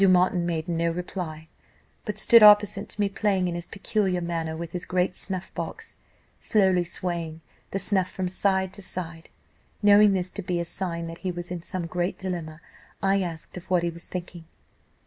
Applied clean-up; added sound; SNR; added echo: none; none; none; none.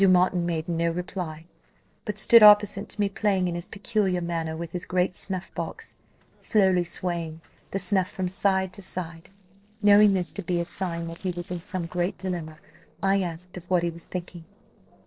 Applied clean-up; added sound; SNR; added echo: neural separator model SepFormer DNS4.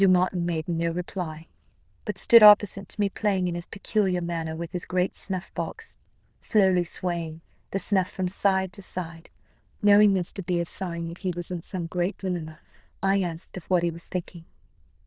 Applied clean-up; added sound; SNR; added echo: neural diffusion model UNIVERSE++.